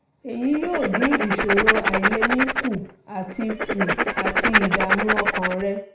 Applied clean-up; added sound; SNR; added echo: none; Writing; -2 dB; reverberation time 0.4 s.